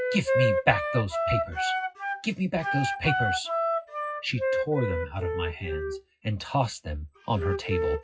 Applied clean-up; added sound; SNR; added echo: classical method WPE with log-MMSE.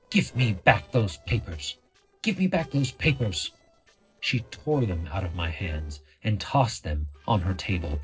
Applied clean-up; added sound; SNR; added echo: neural separator model SepFormer DNS4.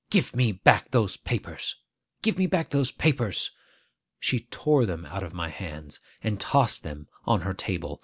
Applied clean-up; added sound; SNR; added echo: none; none; none; none.